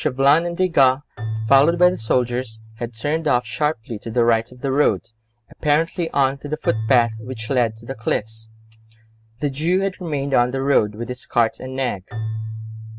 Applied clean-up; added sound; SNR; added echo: none; Keyboard (musical); 12 dB; none.